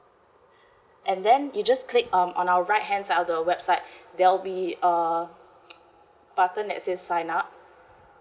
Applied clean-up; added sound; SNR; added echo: none; none; none; none.